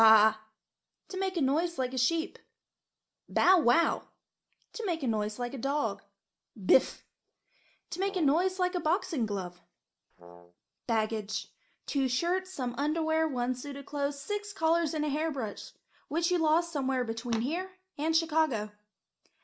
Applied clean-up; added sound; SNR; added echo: none; Brass instrument; 18 dB; reverberation time 0.3 s.